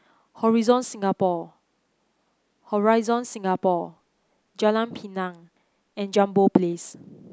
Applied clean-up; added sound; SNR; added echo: none; none; none; none.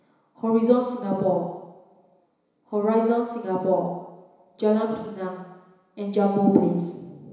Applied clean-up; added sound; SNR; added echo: none; none; none; reverberation time 1.0 s.